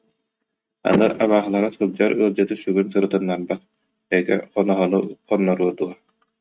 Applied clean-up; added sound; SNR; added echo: neural mask model RNNoise.